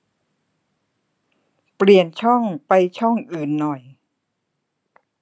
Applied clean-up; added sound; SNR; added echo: none; none; none; none.